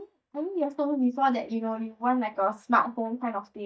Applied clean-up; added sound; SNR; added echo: neural mask model DeepFilterNet 3.